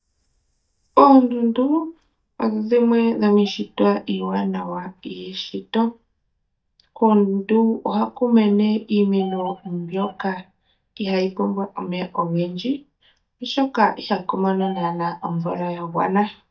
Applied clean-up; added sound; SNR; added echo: neural mask model DeepFilterNet 3.